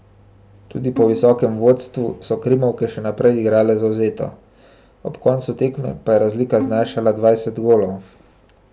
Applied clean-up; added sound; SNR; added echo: none; Bowed string instrument; 14 dB; none.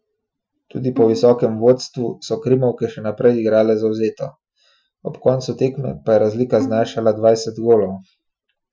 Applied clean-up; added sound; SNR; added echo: classical method Wiener filter.